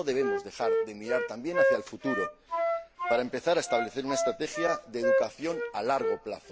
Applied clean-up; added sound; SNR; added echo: none; Wind instrument, woodwind instrument; -1 dB; none.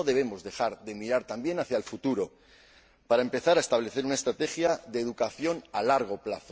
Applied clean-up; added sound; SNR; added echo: none; none; none; none.